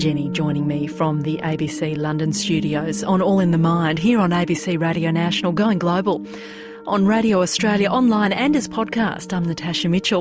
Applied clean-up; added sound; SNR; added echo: none; none; none; none.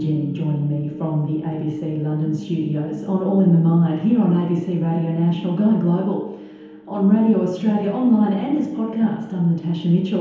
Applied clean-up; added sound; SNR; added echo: none; none; none; reverberation time 1.0 s.